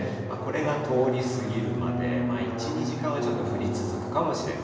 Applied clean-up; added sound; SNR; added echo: none; Drum; 1 dB; reverberation time 1.3 s.